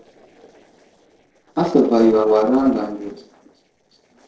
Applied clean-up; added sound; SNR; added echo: neural separator model SepFormer DNS4.